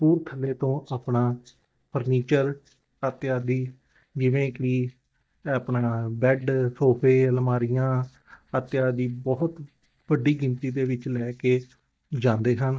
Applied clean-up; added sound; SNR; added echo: neural mask model DeepFilterNet 3.